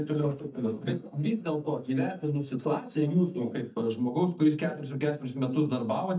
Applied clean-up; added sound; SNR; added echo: neural mask model DeepFilterNet 3.